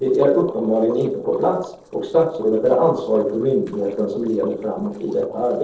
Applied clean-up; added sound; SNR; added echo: neural separator model SepFormer DNS4.